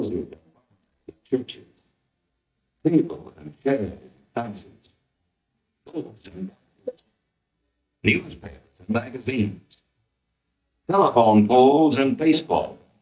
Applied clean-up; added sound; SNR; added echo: neural mask model DeepFilterNet 3.